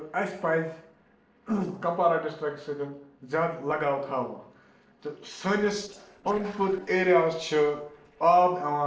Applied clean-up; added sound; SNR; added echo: neural separator model SepFormer DNS4.